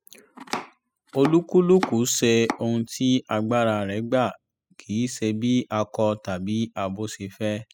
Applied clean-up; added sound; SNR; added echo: classical method spectral subtraction.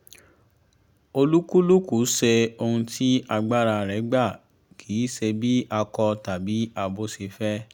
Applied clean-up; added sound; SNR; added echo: none; none; none; none.